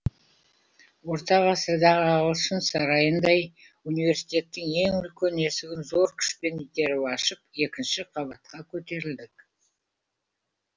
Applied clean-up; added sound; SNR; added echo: none; none; none; none.